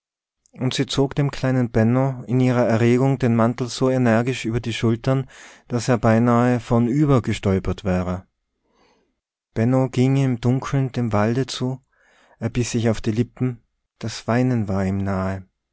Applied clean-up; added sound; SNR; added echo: none; none; none; none.